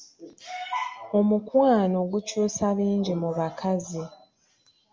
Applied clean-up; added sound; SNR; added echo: none; none; none; none.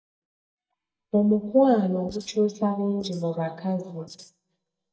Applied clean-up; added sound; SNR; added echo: neural mask model DeepFilterNet 3.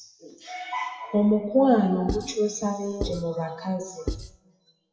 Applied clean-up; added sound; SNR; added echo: classical method WPE with log-MMSE.